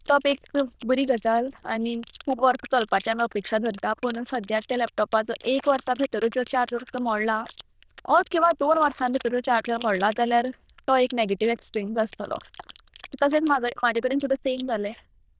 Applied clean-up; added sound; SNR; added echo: neural diffusion model UNIVERSE++.